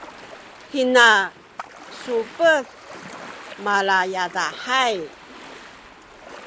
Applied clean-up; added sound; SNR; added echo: none; Ocean; 18 dB; none.